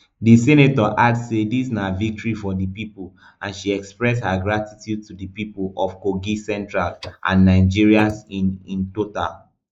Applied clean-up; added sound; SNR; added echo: neural mask model Resemble Enhance denoiser.